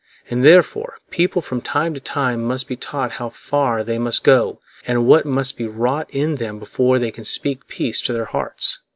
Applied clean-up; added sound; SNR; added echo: none; none; none; none.